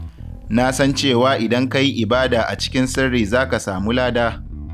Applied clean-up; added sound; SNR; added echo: none; Bass guitar; 12 dB; none.